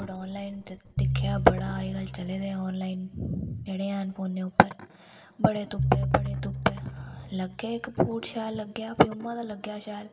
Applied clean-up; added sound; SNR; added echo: none; Piano; 5 dB; reverberation time 0.8 s.